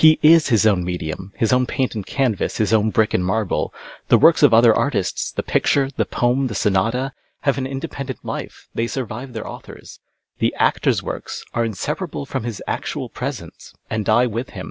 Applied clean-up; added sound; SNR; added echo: none; none; none; none.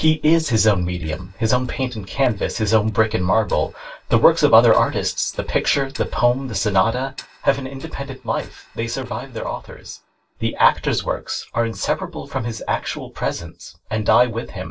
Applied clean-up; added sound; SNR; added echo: neural separator model SepFormer DNS4.